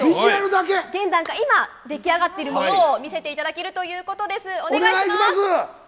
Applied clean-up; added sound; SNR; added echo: none; none; none; none.